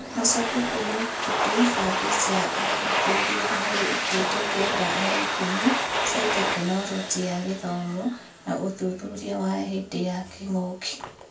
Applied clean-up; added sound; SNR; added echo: none; Domestic sounds, home sounds; -1 dB; reverberation time 0.3 s.